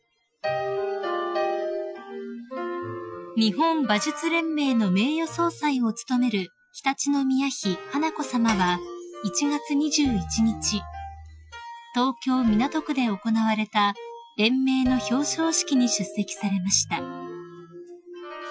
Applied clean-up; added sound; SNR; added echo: classical method Wiener filter.